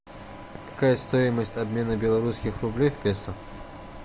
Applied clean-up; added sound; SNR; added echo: none; none; none; none.